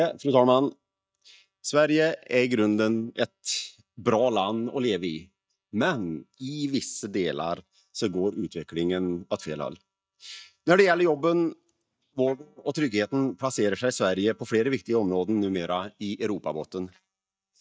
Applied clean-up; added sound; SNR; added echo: neural mask model DeepFilterNet 3.